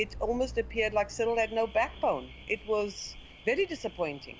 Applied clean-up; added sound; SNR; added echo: none; Alarm / Car; 15 dB; none.